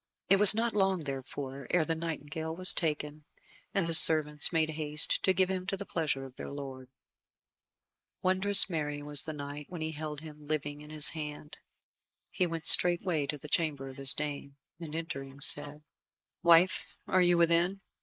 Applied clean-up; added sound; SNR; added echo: neural mask model Resemble Enhance denoiser.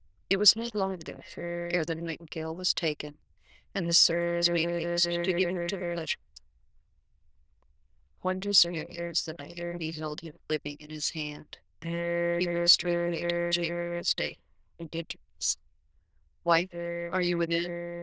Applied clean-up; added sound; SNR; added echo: neural diffusion model UNIVERSE++.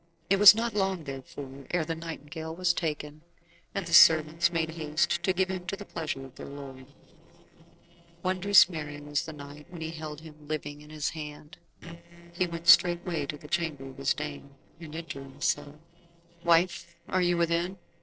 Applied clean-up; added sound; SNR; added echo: neural separator model SepFormer DNS4.